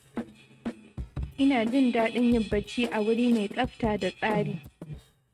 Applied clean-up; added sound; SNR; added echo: neural mask model RNNoise.